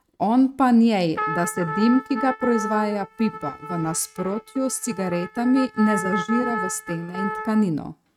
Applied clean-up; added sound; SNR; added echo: neural mask model RNNoise.